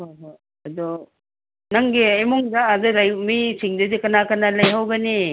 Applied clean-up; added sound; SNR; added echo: none; Snare drum; 0 dB; none.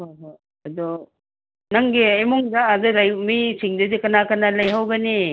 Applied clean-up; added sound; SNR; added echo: neural separator model SepFormer DNS4.